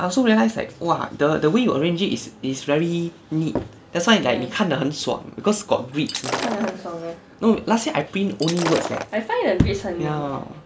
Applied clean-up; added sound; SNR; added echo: none; Shatter; 8 dB; none.